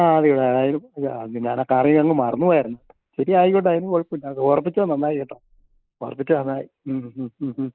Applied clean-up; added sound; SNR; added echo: neural mask model Resemble Enhance denoiser.